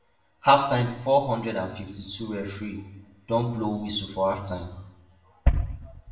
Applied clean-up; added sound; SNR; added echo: none; none; none; reverberation time 0.7 s.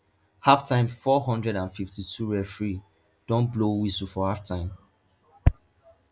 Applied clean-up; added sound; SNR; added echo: none; none; none; none.